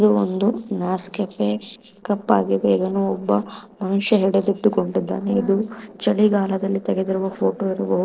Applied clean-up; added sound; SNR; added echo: neural separator model SepFormer DNS4.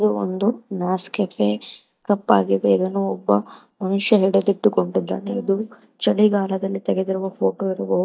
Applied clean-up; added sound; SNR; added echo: neural mask model DeepFilterNet 3.